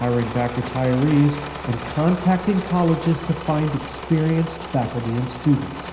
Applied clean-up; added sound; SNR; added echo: none; Engine / Mechanisms; 11 dB; reverberation time 0.9 s.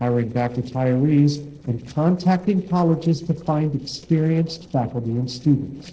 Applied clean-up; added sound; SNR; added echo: neural separator model SepFormer DNS4.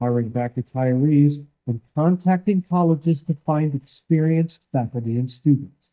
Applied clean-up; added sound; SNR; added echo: neural mask model DeepFilterNet 3.